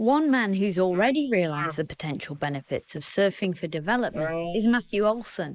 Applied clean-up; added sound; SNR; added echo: neural mask model Resemble Enhance denoiser.